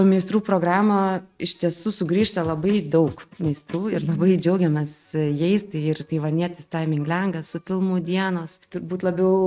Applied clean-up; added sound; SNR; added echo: neural mask model RNNoise.